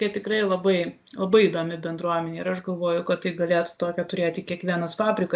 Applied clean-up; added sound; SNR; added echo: neural mask model Resemble Enhance denoiser.